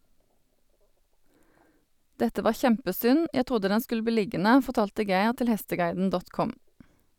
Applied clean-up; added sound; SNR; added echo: none; none; none; none.